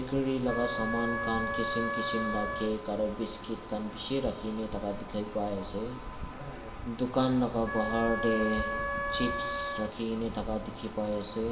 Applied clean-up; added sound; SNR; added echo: none; Wind instrument, woodwind instrument; 2 dB; reverberation time 2.1 s.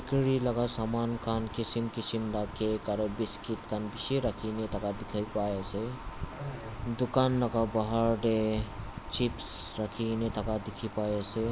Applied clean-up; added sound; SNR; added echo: none; none; none; none.